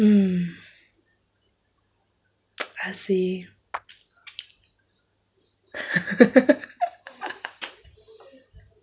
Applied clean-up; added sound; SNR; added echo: none; Clapping; 18 dB; none.